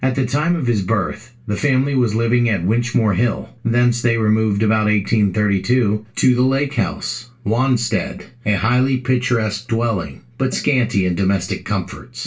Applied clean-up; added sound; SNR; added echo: none; none; none; reverberation time 0.2 s.